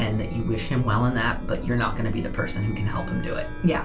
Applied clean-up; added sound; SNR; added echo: none; Chime; 5 dB; reverberation time 0.2 s.